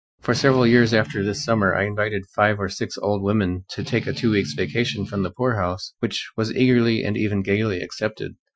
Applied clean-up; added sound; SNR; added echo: classical method Wiener filter.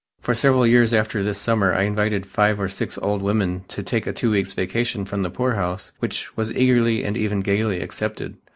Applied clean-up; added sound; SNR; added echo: none; none; none; none.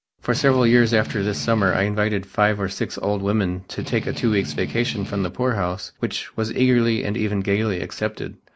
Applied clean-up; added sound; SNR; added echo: none; Strum; 11 dB; none.